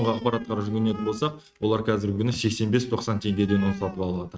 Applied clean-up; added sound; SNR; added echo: neural mask model RNNoise.